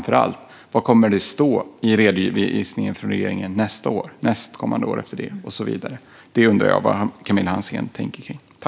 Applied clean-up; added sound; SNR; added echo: none; none; none; none.